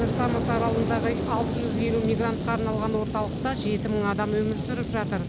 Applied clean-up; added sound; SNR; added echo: none; Fire; 0 dB; none.